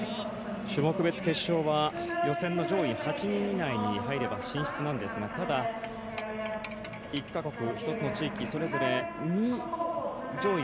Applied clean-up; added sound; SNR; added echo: none; none; none; none.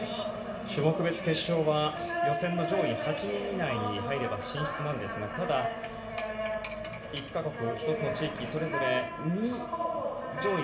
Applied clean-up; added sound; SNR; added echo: none; none; none; reverberation time 1.7 s.